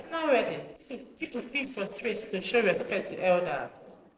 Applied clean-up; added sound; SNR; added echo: neural separator model SepFormer DNS4.